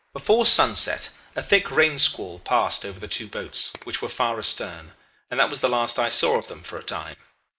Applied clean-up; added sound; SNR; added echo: neural mask model Resemble Enhance denoiser.